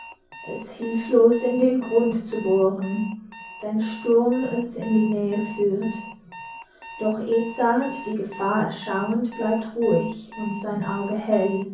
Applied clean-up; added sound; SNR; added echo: none; Alarm; 17 dB; reverberation time 0.6 s.